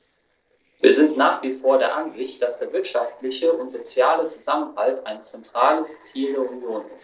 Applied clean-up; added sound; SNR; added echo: neural separator model SepFormer DNS4.